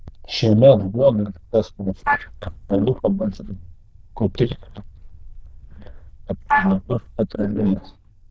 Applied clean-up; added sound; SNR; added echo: neural diffusion model UNIVERSE++.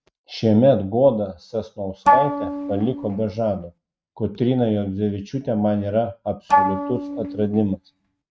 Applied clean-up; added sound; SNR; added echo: neural mask model RNNoise.